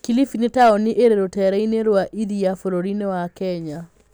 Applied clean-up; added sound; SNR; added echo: none; none; none; none.